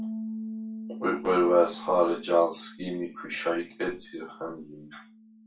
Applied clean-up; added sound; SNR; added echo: none; Bass guitar; 13 dB; reverberation time 0.3 s.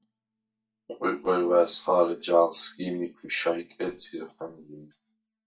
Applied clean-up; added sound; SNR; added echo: neural mask model DeepFilterNet 3.